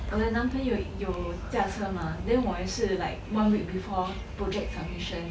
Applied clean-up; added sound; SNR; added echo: none; none; none; none.